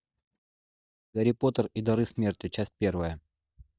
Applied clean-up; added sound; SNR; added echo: neural mask model DeepFilterNet 3.